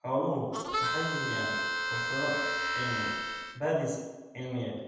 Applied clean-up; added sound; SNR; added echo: none; Harmonica; -2 dB; reverberation time 1.1 s.